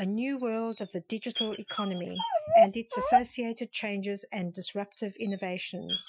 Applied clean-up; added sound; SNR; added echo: classical method Wiener filter.